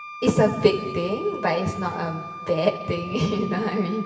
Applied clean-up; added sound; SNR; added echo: none; Wind instrument, woodwind instrument; 13 dB; reverberation time 2.3 s.